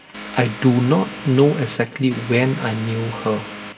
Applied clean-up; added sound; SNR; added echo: none; Vehicle; 14 dB; reverberation time 1.7 s.